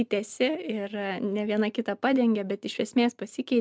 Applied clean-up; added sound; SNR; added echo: none; none; none; none.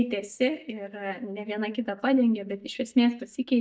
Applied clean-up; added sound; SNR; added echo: neural mask model DeepFilterNet 3.